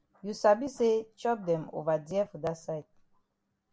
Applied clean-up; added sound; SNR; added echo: none; none; none; none.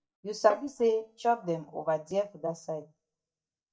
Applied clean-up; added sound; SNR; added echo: neural mask model DeepFilterNet 3.